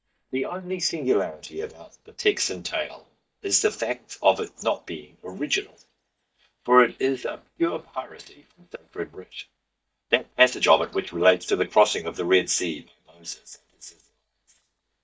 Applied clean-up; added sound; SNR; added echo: neural mask model DeepFilterNet 3.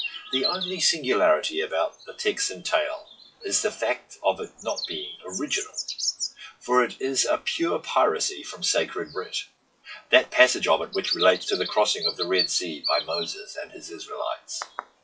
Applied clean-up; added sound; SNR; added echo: classical method WPE with log-MMSE.